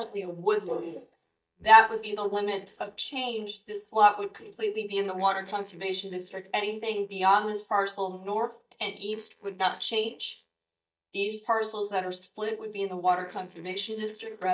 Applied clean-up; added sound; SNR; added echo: neural mask model DeepFilterNet 3.